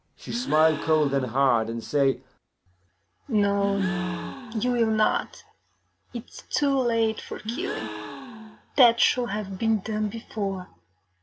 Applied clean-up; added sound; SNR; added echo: none; Gasp; 13 dB; none.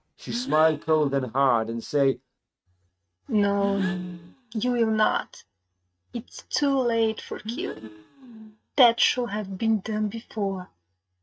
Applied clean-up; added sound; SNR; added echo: neural mask model RNNoise.